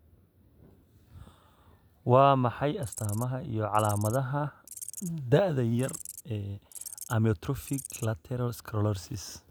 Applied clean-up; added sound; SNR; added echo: none; Insect; 16 dB; none.